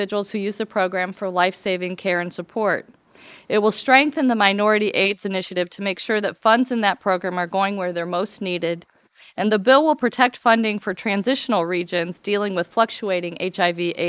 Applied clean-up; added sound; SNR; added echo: neural mask model Resemble Enhance denoiser.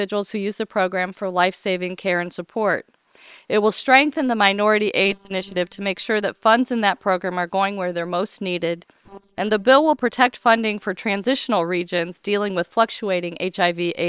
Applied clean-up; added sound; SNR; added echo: neural separator model SepFormer WHAM!.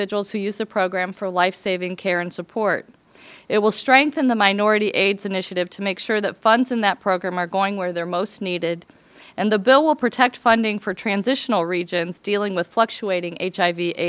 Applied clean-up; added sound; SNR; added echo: none; none; none; none.